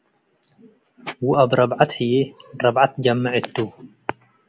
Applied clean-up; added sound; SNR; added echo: none; none; none; none.